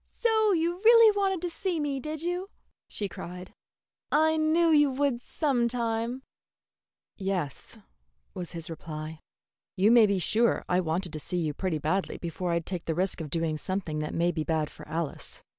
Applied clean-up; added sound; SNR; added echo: none; none; none; none.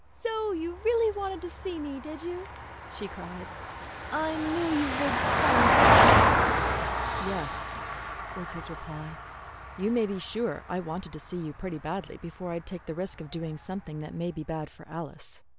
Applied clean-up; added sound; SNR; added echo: none; Vehicle; -4 dB; none.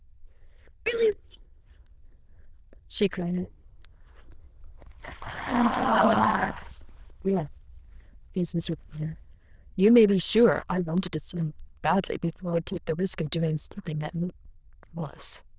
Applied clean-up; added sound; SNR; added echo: neural diffusion model UNIVERSE++.